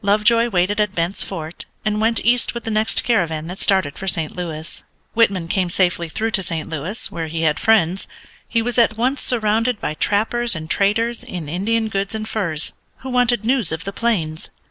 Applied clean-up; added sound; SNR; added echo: none; none; none; none.